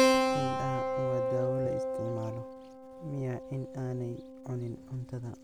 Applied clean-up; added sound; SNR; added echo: none; Keyboard (musical); -5 dB; none.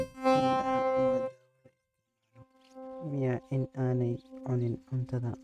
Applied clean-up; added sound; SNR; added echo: neural mask model RNNoise.